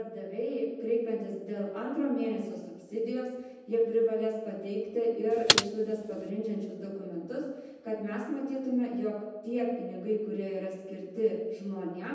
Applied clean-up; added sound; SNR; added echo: none; Computer keyboard; -3 dB; reverberation time 1.1 s.